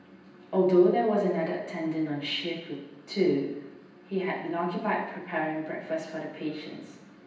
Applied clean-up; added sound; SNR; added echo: none; none; none; reverberation time 0.9 s.